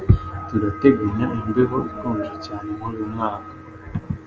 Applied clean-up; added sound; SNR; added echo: none; none; none; none.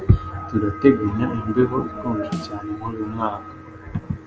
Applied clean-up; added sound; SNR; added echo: none; Snare drum; 14 dB; none.